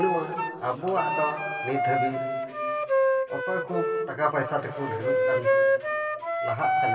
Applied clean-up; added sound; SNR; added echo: none; Wind instrument, woodwind instrument; -4 dB; reverberation time 2.9 s.